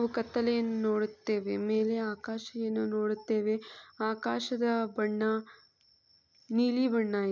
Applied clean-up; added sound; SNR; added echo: none; none; none; none.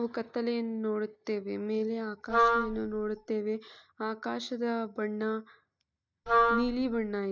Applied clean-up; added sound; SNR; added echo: neural mask model DeepFilterNet 3.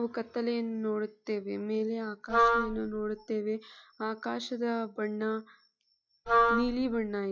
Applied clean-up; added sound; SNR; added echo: classical method log-MMSE.